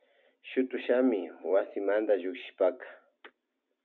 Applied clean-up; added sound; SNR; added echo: none; none; none; none.